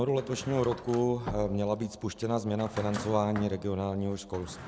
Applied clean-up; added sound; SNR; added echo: none; Drawer open or close; 15 dB; none.